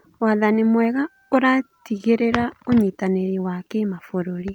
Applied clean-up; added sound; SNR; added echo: none; none; none; none.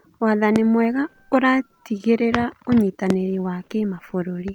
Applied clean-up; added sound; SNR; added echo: none; Fireworks; 15 dB; none.